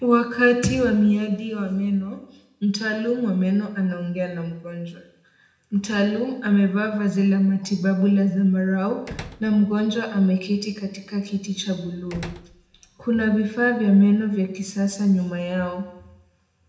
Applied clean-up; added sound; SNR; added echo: none; Slam; 20 dB; reverberation time 0.7 s.